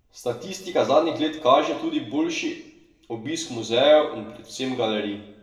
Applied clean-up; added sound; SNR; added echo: none; none; none; reverberation time 0.8 s.